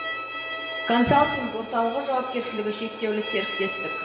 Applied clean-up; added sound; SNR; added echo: none; Bowed string instrument; 6 dB; reverberation time 1.3 s.